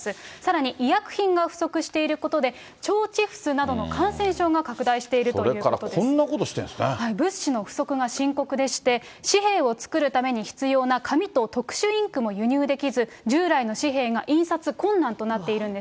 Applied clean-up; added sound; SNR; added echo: none; none; none; none.